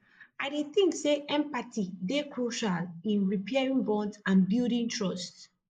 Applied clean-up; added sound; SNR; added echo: neural mask model Resemble Enhance denoiser.